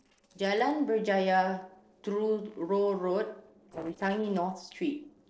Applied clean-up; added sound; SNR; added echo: neural separator model SepFormer DNS4.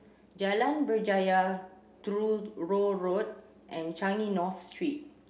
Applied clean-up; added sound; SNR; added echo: none; none; none; none.